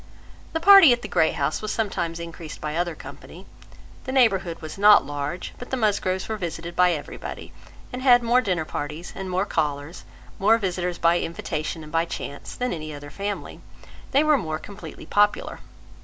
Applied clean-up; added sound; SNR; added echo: none; none; none; none.